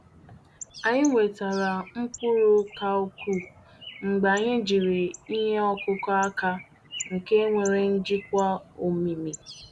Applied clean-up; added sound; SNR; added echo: none; Bird; 18 dB; none.